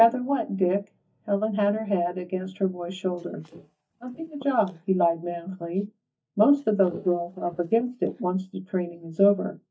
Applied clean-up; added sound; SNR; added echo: neural mask model DeepFilterNet 3.